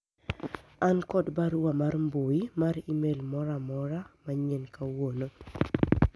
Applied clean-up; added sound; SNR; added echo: none; none; none; none.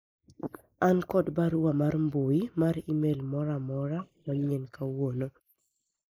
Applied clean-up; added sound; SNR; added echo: neural mask model Resemble Enhance denoiser.